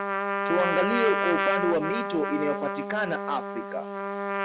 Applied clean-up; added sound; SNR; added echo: none; Trumpet; 0 dB; none.